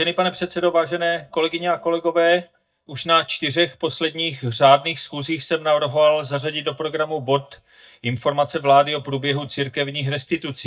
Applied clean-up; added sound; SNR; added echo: neural mask model DeepFilterNet 3.